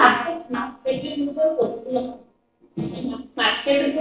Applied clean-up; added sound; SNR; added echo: neural separator model SepFormer DNS4.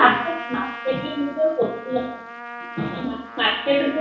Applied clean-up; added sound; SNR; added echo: none; Trumpet; 12 dB; reverberation time 0.6 s.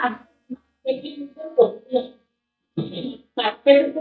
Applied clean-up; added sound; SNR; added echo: neural mask model DeepFilterNet 3.